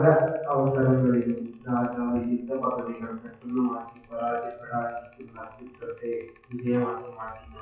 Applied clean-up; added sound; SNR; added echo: classical method WPE with log-MMSE.